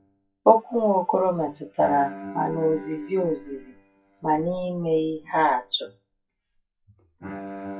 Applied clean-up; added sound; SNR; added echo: classical method WPE with log-MMSE.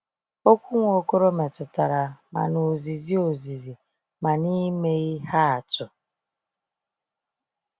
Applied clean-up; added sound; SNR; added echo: none; none; none; none.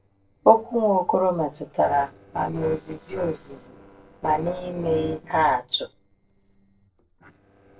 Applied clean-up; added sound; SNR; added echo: neural separator model SepFormer DNS4.